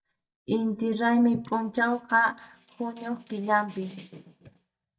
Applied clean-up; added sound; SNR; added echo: neural mask model DeepFilterNet 3.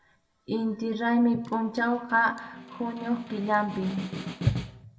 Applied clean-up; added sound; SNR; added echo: none; Snare drum; 12 dB; reverberation time 0.9 s.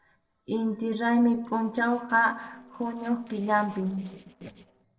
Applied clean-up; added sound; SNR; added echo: neural separator model SepFormer DNS4.